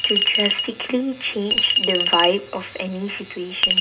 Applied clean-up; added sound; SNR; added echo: none; Chink, clink; -1 dB; reverberation time 0.2 s.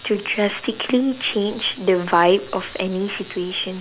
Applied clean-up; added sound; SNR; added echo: none; none; none; none.